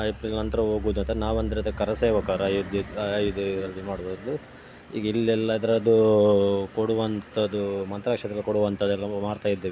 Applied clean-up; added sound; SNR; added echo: none; none; none; none.